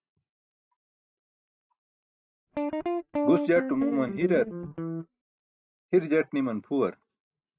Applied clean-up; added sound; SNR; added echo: neural mask model RNNoise.